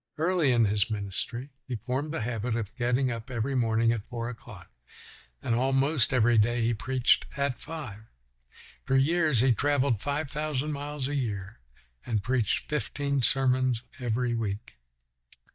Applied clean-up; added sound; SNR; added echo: neural mask model DeepFilterNet 3.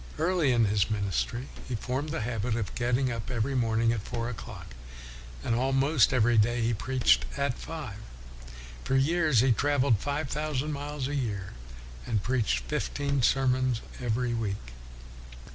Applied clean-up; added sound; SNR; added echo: none; Door; 17 dB; none.